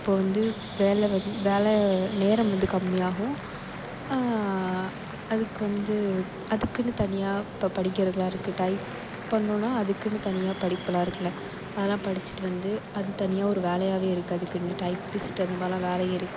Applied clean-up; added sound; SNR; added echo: none; Applause / Crowd; 20 dB; none.